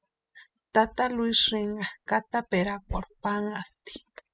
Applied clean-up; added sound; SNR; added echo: classical method spectral subtraction.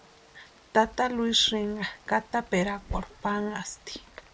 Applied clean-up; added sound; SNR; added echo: none; Rain; 16 dB; none.